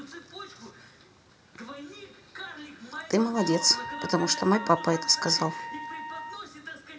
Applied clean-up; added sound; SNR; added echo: none; Trumpet; 9 dB; none.